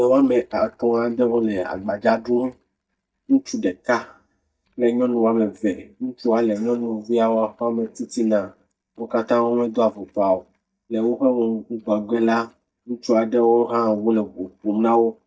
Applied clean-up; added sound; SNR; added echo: neural mask model DeepFilterNet 3.